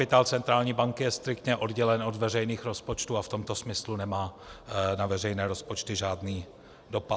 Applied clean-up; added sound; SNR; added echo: none; none; none; none.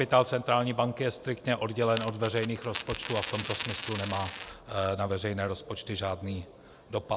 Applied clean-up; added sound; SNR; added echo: none; Coin (dropping); 0 dB; none.